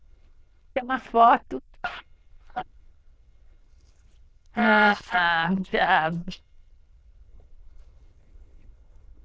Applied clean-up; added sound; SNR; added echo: neural diffusion model UNIVERSE++.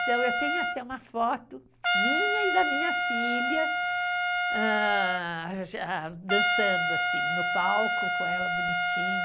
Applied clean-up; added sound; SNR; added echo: none; Trumpet; -4 dB; none.